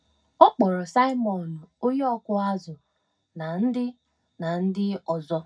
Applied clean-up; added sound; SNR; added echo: none; none; none; reverberation time 0.3 s.